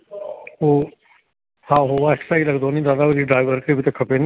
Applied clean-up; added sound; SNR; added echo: none; none; none; none.